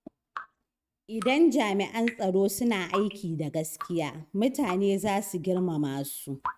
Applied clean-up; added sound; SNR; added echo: neural mask model RNNoise.